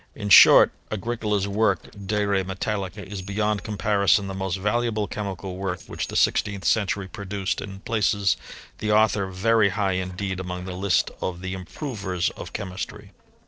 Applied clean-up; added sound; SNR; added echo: neural separator model SepFormer DNS4.